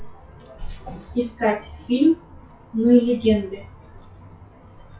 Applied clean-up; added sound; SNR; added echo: classical method WPE with log-MMSE.